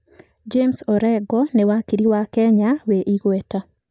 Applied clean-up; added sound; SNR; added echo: none; none; none; none.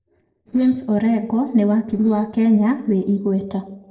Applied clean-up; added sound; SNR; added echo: neural separator model SepFormer DNS4.